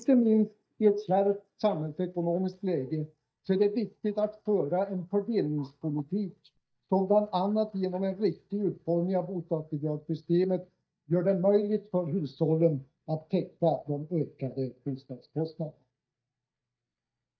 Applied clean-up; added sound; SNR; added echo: neural mask model DeepFilterNet 3.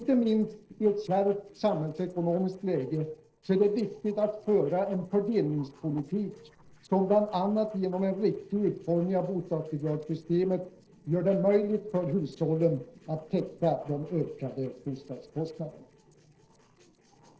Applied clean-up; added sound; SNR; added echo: neural separator model SepFormer DNS4.